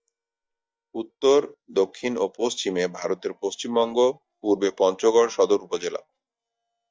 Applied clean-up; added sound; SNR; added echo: neural mask model DeepFilterNet 3.